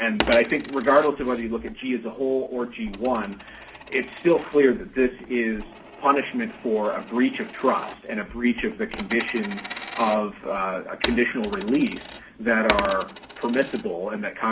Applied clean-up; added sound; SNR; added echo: none; Coin (dropping); 12 dB; none.